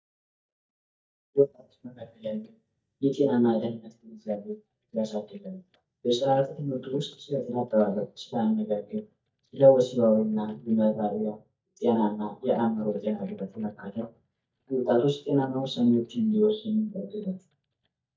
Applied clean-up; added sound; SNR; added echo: neural mask model DeepFilterNet 3.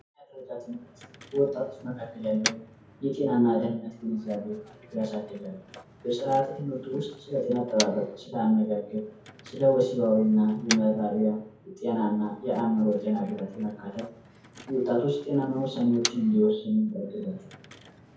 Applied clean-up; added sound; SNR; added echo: none; Motor vehicle (road); 14 dB; reverberation time 0.6 s.